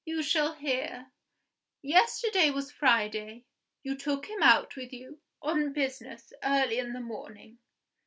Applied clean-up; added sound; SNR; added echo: none; none; none; none.